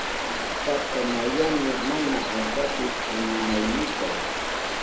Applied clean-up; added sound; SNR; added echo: none; Stream; 0 dB; reverberation time 0.5 s.